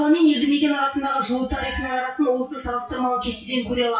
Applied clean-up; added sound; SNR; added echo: classical method WPE with log-MMSE.